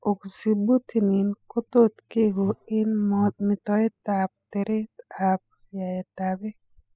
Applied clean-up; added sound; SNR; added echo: classical method spectral subtraction.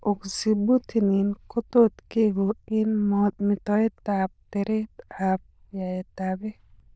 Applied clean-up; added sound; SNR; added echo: neural diffusion model UNIVERSE++.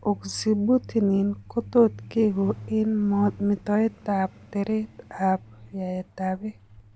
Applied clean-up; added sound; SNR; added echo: none; Truck; 18 dB; none.